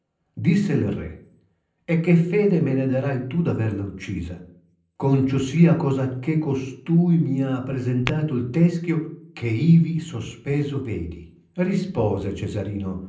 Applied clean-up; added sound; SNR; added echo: none; Tap / Glass; 16 dB; reverberation time 0.6 s.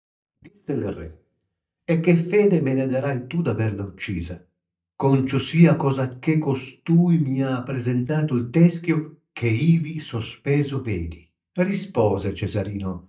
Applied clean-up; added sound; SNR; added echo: neural mask model DeepFilterNet 3.